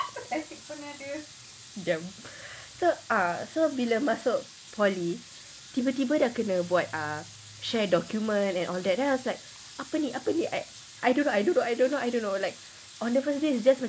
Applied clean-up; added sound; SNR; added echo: none; Sink (filling or washing) / Water tap, faucet; 19 dB; none.